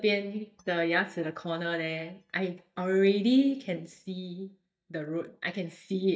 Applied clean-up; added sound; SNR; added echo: neural mask model DeepFilterNet 3.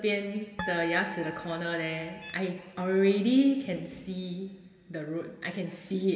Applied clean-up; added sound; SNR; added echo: none; Harp; 10 dB; reverberation time 2.2 s.